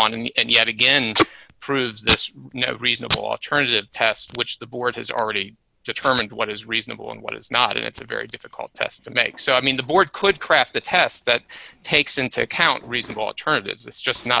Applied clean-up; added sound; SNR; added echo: none; Packing tape, duct tape; 12 dB; none.